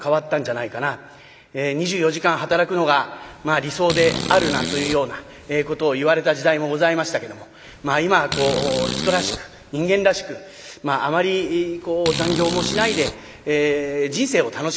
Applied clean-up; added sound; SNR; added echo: none; Fart; 7 dB; none.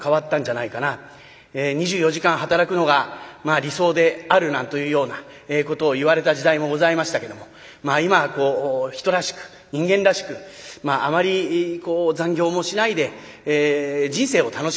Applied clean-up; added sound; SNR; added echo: none; none; none; none.